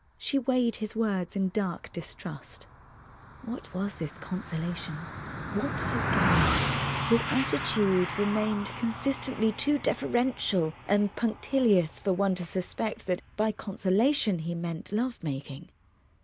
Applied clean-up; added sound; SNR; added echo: none; Car passing by; 6 dB; none.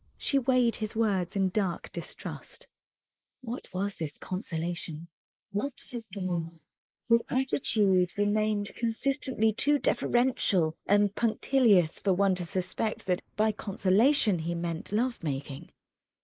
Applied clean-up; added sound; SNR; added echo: neural mask model Resemble Enhance denoiser.